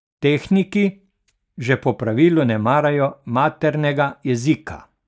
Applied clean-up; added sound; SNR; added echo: neural mask model DeepFilterNet 3.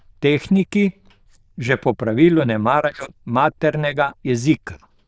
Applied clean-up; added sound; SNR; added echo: neural diffusion model UNIVERSE++.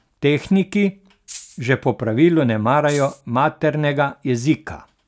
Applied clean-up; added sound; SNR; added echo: none; Rattle (instrument); 17 dB; none.